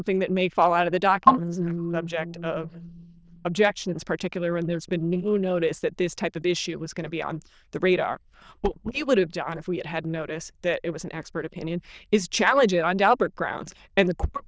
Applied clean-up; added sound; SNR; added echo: neural diffusion model UNIVERSE++.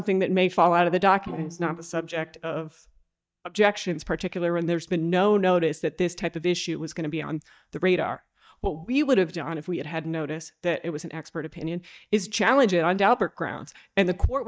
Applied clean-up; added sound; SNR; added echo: neural mask model DeepFilterNet 3.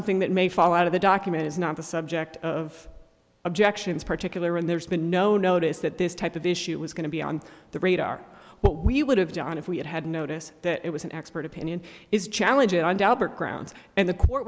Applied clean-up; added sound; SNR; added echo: none; none; none; none.